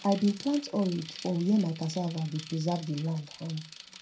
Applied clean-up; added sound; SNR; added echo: none; Bicycle; 17 dB; reverberation time 0.2 s.